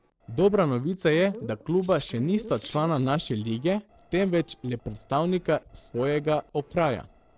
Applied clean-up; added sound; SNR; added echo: neural separator model SepFormer DNS4.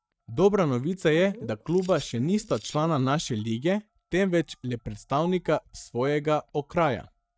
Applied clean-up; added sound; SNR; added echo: neural mask model DeepFilterNet 3.